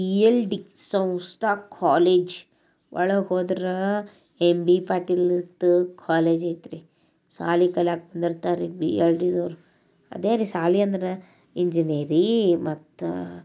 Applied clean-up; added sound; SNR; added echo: none; none; none; none.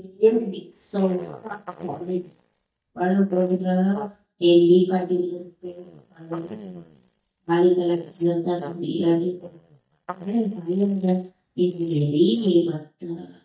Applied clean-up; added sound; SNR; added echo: neural mask model DeepFilterNet 3.